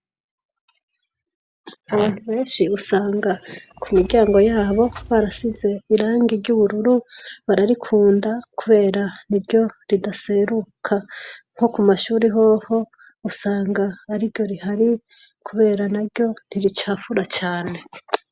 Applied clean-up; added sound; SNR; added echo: none; Clock; 16 dB; none.